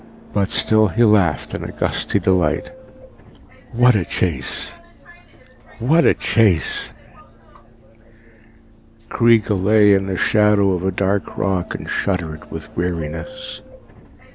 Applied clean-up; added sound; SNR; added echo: none; Subway, metro, underground; 20 dB; none.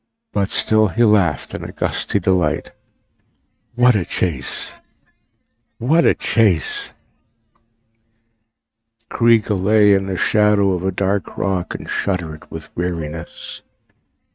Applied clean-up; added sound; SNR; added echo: neural mask model RNNoise.